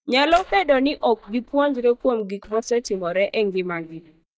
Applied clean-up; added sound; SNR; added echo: neural mask model DeepFilterNet 3.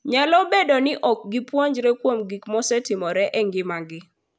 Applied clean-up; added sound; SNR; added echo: none; none; none; none.